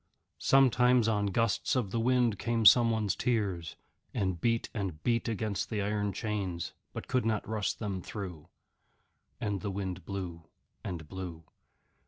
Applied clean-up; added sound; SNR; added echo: none; none; none; none.